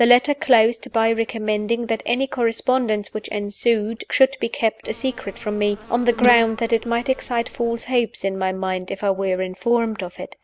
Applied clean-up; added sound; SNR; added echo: none; Insect; 12 dB; none.